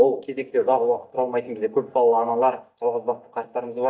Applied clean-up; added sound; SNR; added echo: neural mask model DeepFilterNet 3.